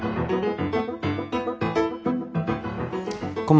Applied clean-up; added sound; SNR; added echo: none; none; none; none.